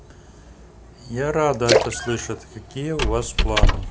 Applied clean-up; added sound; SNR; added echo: none; Splash, splatter + Squeak; -2 dB; none.